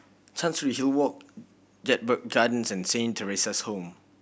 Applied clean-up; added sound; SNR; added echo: none; none; none; none.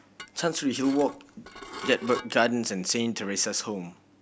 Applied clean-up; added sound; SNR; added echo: none; Dishes, pots, and pans / Glass; 14 dB; none.